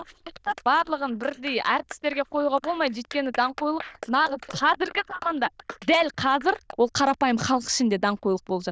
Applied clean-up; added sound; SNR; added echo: neural diffusion model UNIVERSE++.